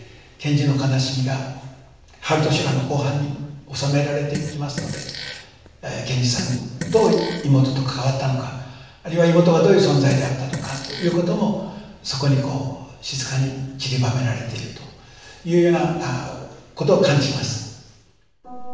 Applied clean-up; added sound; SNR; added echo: none; Fart; 12 dB; reverberation time 0.9 s.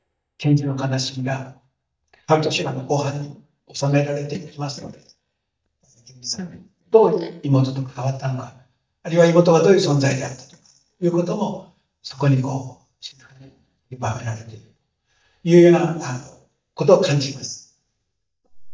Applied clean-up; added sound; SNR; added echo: neural mask model DeepFilterNet 3.